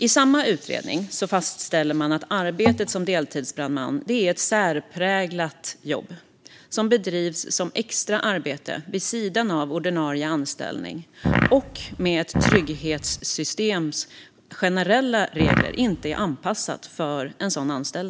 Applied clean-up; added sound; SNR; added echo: none; Fart; 0 dB; none.